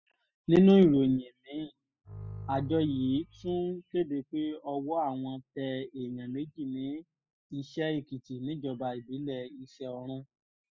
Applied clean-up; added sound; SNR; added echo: classical method spectral subtraction.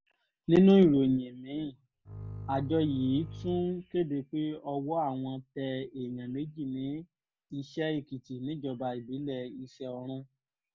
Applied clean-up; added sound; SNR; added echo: none; Bowed string instrument; 12 dB; none.